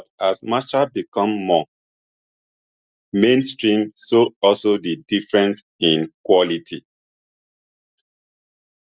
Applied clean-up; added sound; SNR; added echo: none; none; none; none.